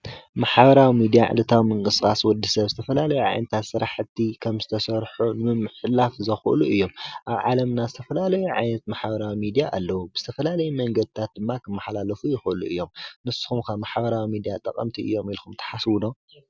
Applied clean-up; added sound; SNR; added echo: none; none; none; none.